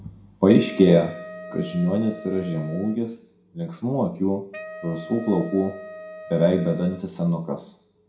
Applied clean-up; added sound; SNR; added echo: none; Wind instrument, woodwind instrument; 17 dB; reverberation time 0.5 s.